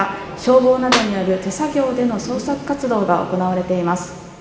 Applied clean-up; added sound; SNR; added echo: none; Clapping; 9 dB; reverberation time 2.0 s.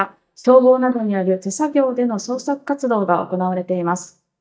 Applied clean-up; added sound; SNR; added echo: neural mask model DeepFilterNet 3.